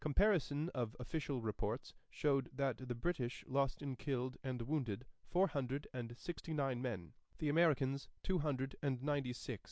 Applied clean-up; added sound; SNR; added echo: none; none; none; none.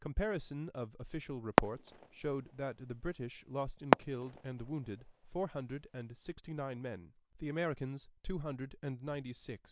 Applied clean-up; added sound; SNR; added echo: none; Fireworks; -4 dB; none.